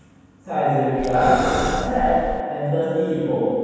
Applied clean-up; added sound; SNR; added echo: none; Breathing; 6 dB; reverberation time 2.1 s.